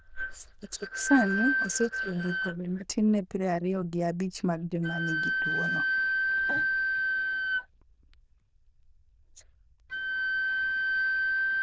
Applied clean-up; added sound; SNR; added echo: neural diffusion model UNIVERSE++.